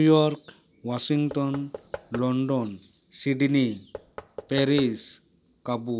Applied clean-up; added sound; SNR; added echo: none; Knock / Wood; 17 dB; none.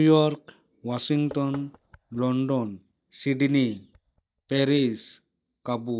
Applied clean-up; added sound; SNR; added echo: neural mask model DeepFilterNet 3.